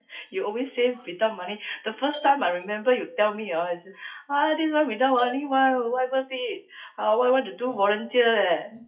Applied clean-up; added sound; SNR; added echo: classical method WPE with log-MMSE.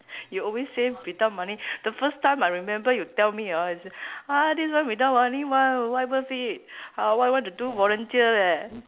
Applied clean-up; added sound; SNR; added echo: none; none; none; none.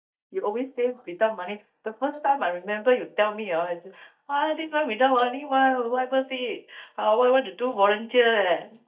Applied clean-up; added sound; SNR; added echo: neural mask model DeepFilterNet 3.